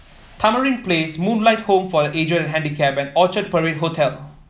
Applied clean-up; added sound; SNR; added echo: none; none; none; none.